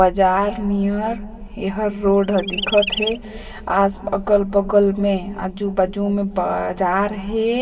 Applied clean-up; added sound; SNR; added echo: none; Chirp, tweet; 7 dB; reverberation time 3.0 s.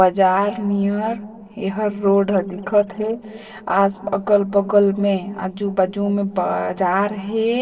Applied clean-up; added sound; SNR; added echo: neural separator model SepFormer DNS4.